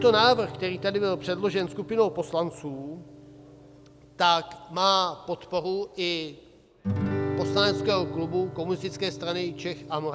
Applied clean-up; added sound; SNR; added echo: none; Guitar; 8 dB; none.